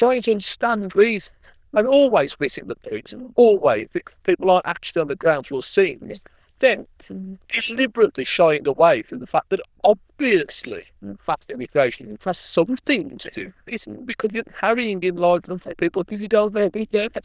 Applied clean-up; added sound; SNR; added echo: neural diffusion model UNIVERSE++.